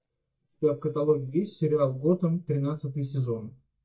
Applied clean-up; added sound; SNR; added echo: neural mask model DeepFilterNet 3.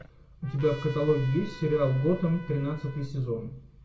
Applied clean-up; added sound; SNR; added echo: none; Trumpet; 20 dB; reverberation time 0.3 s.